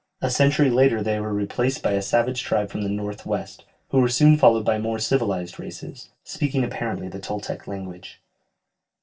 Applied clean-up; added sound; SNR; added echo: neural separator model SepFormer DNS4.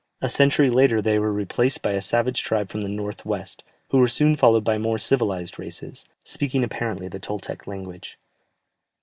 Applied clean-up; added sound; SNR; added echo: none; none; none; none.